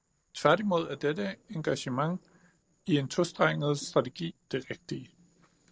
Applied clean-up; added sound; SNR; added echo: neural separator model SepFormer DNS4.